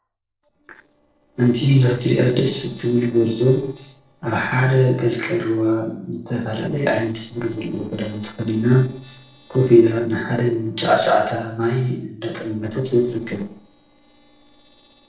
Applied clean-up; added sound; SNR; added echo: neural separator model SepFormer DNS4.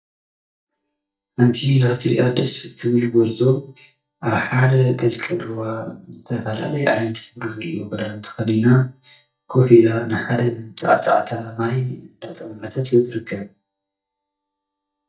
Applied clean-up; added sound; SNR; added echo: neural mask model DeepFilterNet 3.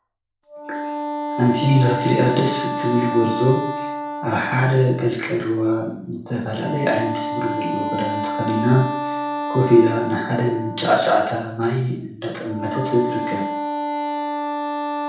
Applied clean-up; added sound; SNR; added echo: none; Wind instrument, woodwind instrument; 6 dB; reverberation time 0.6 s.